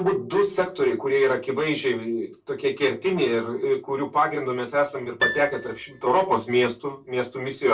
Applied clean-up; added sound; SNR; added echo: none; Piano; 14 dB; reverberation time 0.2 s.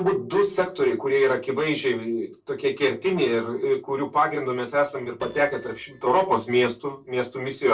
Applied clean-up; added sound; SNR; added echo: neural separator model SepFormer DNS4.